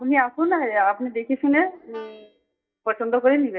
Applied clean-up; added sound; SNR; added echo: neural mask model DeepFilterNet 3.